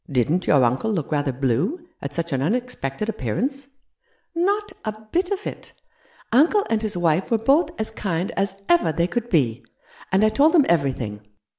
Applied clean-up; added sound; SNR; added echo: none; none; none; none.